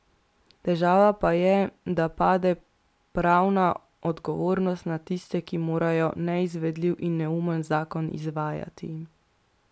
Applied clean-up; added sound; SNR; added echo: none; none; none; none.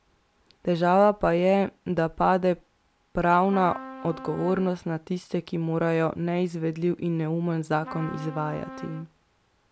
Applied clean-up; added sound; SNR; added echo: none; Trumpet; 15 dB; none.